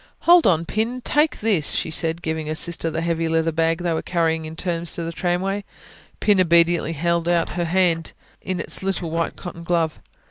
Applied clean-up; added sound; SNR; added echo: neural separator model SepFormer DNS4.